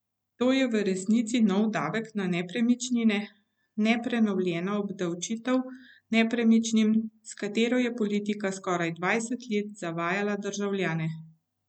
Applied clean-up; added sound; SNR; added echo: none; none; none; none.